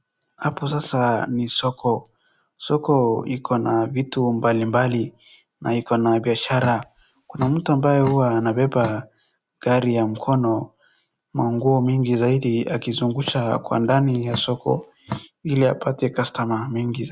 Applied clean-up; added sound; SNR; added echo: none; Drip; 11 dB; none.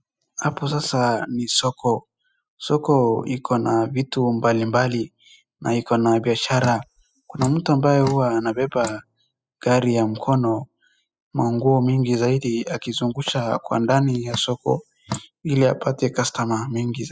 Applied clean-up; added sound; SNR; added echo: classical method spectral subtraction.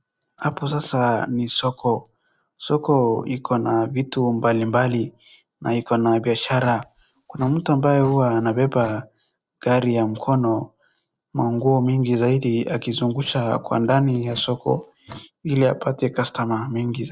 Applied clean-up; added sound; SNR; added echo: neural separator model SepFormer DNS4.